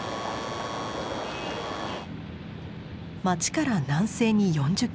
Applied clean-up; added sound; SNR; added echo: none; none; none; none.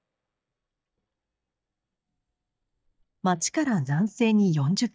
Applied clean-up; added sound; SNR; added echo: neural mask model DeepFilterNet 3.